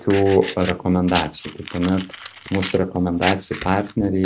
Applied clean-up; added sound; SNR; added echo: none; Fire; 11 dB; none.